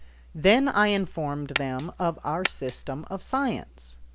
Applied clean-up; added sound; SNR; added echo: none; Glass; 9 dB; none.